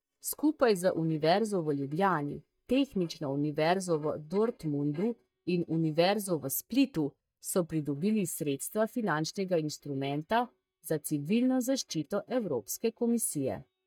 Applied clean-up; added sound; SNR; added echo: neural mask model DeepFilterNet 3.